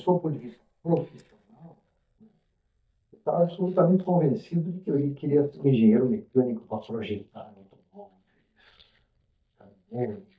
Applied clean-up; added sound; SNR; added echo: neural mask model DeepFilterNet 3.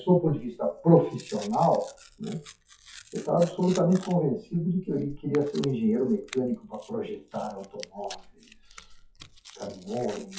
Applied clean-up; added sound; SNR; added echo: classical method WPE with log-MMSE.